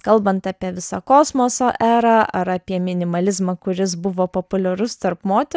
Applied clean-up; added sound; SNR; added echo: none; none; none; none.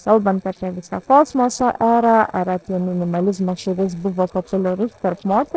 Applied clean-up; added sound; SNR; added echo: neural separator model SepFormer DNS4.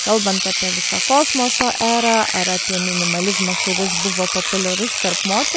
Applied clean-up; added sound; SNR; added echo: none; Engine / Domestic sounds, home sounds; 0 dB; none.